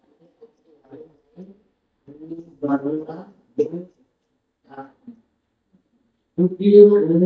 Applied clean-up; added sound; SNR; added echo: neural mask model DeepFilterNet 3.